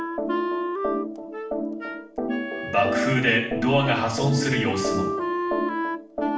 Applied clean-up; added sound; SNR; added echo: none; Wind instrument, woodwind instrument; 4 dB; reverberation time 0.6 s.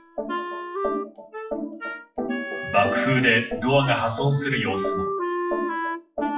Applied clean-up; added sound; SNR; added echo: classical method WPE with log-MMSE.